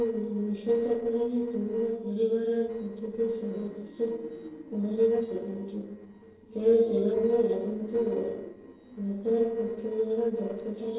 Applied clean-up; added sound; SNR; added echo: neural separator model SepFormer DNS4.